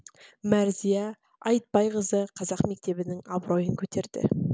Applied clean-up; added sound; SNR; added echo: none; none; none; none.